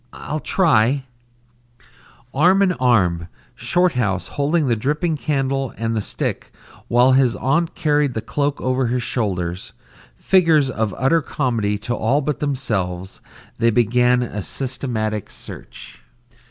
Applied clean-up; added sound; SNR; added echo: none; none; none; none.